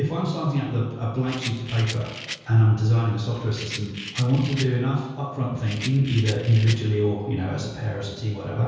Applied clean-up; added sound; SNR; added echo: none; Rattle; 14 dB; reverberation time 1.2 s.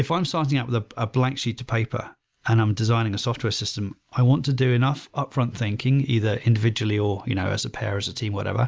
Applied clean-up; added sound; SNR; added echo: none; none; none; none.